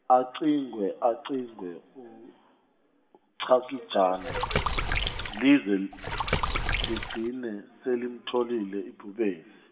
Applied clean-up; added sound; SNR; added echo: none; Water / Splash, splatter; 1 dB; reverberation time 2.4 s.